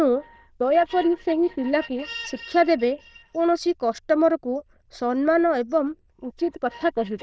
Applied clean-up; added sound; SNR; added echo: neural diffusion model UNIVERSE++.